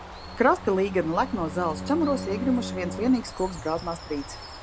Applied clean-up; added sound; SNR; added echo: none; Bird + Bowed string instrument; 10 dB; none.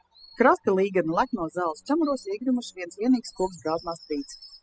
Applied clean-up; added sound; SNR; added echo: classical method spectral subtraction.